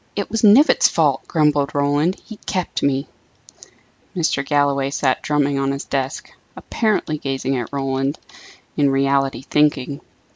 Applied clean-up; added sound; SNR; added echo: none; none; none; none.